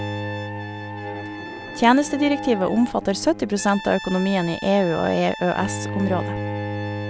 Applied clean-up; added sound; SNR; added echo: none; Bowed string instrument + Brass instrument; 8 dB; none.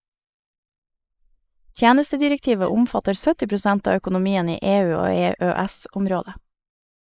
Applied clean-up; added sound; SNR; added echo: neural mask model Resemble Enhance denoiser.